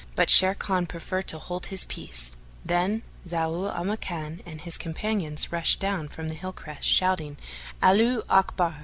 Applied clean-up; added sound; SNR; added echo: none; none; none; none.